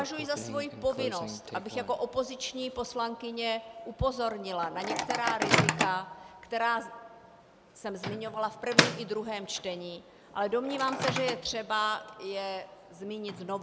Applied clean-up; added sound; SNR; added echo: none; Microwave oven; 2 dB; none.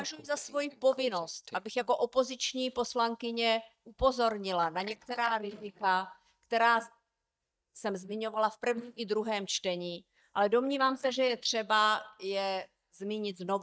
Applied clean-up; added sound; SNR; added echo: neural mask model DeepFilterNet 3.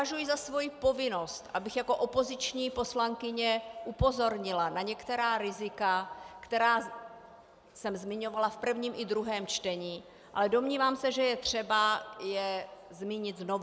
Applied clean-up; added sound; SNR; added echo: none; none; none; none.